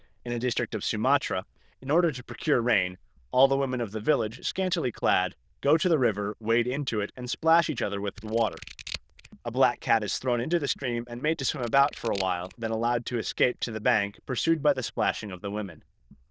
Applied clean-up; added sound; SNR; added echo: neural diffusion model UNIVERSE++.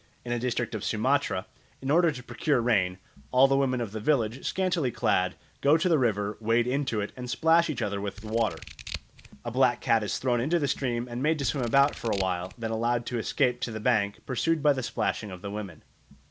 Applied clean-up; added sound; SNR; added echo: none; Scissors; 14 dB; none.